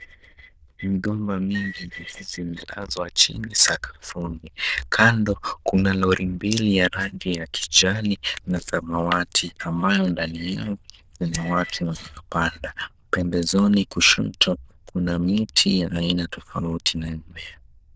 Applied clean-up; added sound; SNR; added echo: neural diffusion model UNIVERSE++.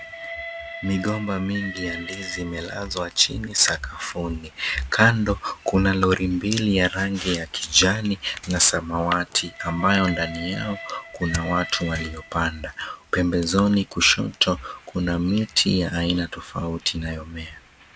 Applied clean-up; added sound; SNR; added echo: none; Train; 17 dB; none.